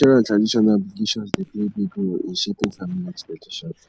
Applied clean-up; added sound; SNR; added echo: none; Fireworks; 12 dB; none.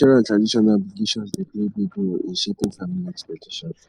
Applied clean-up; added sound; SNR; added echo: neural mask model Resemble Enhance denoiser.